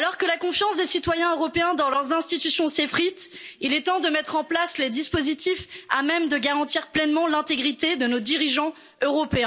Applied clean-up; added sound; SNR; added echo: none; none; none; none.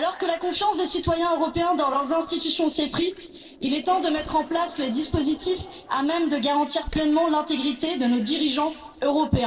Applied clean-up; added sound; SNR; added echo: neural separator model SepFormer DNS4.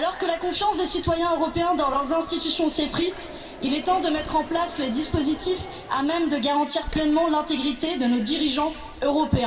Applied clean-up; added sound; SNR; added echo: none; Fixed-wing aircraft, airplane; 16 dB; reverberation time 2.0 s.